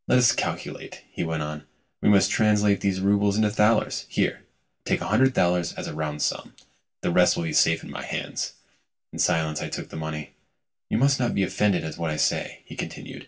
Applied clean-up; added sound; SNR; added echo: none; none; none; reverberation time 0.2 s.